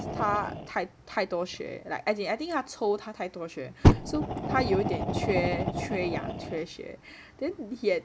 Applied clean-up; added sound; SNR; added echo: none; Fire; 0 dB; none.